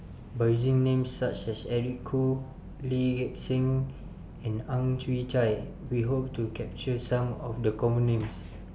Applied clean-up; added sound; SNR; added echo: none; none; none; none.